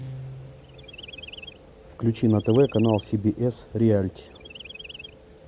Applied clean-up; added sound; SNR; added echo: none; Chirp, tweet + Guitar; 18 dB; none.